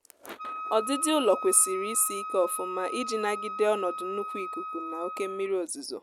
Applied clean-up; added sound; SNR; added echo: none; Wind instrument, woodwind instrument; 7 dB; none.